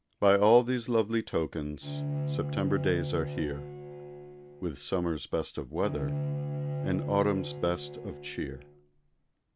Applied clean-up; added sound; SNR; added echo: none; Bowed string instrument; 6 dB; none.